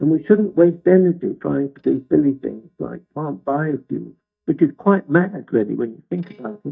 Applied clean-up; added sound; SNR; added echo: neural mask model DeepFilterNet 3.